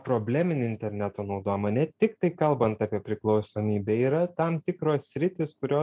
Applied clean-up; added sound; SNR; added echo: none; none; none; none.